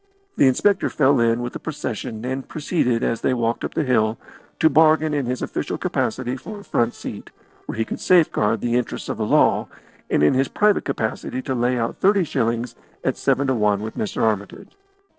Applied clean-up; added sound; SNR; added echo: neural separator model SepFormer DNS4.